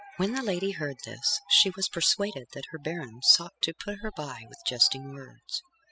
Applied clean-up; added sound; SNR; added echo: classical method spectral subtraction.